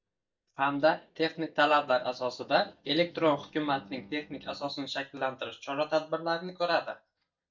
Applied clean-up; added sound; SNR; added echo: neural mask model DeepFilterNet 3.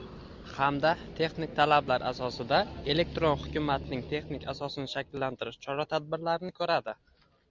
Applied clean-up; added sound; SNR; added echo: none; none; none; none.